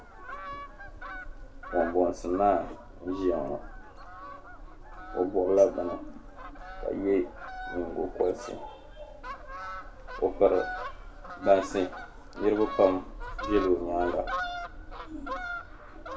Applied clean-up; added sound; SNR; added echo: none; Fowl; 10 dB; reverberation time 0.2 s.